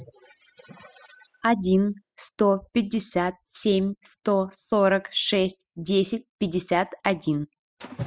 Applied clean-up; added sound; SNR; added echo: classical method spectral subtraction.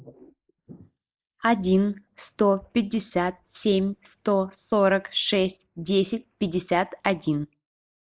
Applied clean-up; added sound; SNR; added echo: neural mask model Resemble Enhance denoiser.